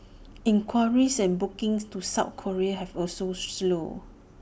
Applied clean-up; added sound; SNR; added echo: none; none; none; none.